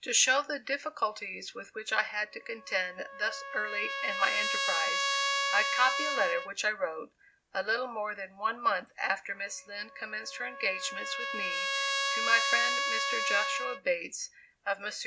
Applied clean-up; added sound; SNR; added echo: none; Trumpet; 2 dB; none.